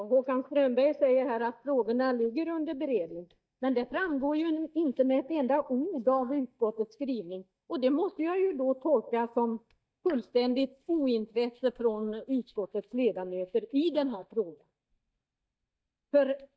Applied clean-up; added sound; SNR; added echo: neural mask model DeepFilterNet 3.